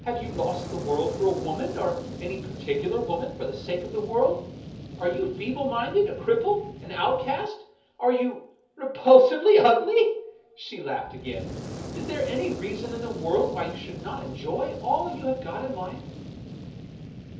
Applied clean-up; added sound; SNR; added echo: none; Fire; 13 dB; reverberation time 0.5 s.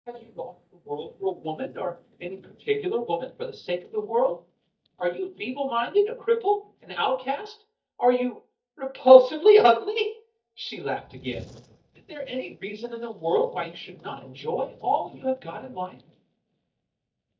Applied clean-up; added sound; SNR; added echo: neural mask model DeepFilterNet 3.